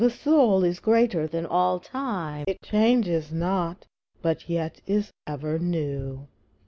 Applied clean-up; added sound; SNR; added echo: none; none; none; none.